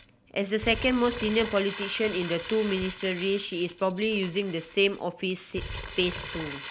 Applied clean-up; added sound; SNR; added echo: none; Crumpling, crinkling; 11 dB; none.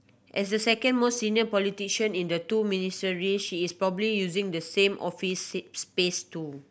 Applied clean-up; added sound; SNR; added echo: none; none; none; none.